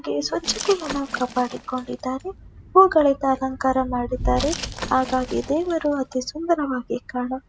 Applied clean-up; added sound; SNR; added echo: none; Glass + Thunder / Rain; 11 dB; none.